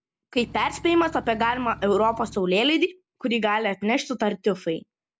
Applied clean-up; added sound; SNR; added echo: none; Engine / Truck / Car; 19 dB; none.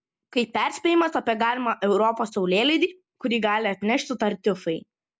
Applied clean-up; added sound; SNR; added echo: none; none; none; none.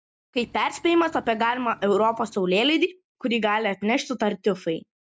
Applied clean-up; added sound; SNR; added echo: neural mask model DeepFilterNet 3.